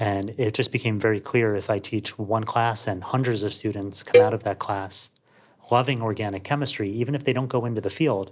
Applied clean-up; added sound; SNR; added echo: neural mask model DeepFilterNet 3.